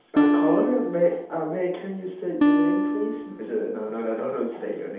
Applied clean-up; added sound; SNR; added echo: none; Acoustic guitar; -4 dB; reverberation time 0.8 s.